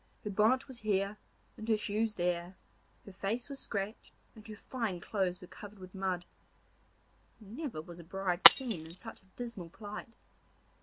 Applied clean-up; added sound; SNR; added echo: none; Shatter; -2 dB; none.